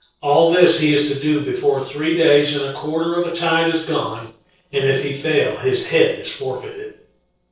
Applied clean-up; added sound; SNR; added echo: neural separator model SepFormer DNS4.